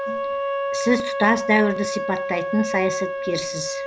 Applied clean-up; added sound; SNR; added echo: none; Wind instrument, woodwind instrument; 3 dB; none.